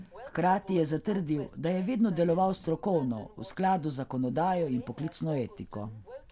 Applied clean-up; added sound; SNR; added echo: none; Train; 19 dB; none.